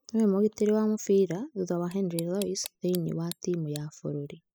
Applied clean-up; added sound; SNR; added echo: classical method spectral subtraction.